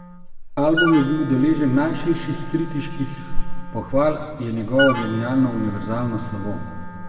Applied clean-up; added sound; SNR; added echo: none; Wind instrument, woodwind instrument; 11 dB; reverberation time 2.1 s.